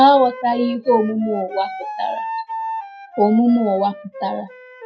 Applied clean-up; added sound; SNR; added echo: classical method WPE with log-MMSE.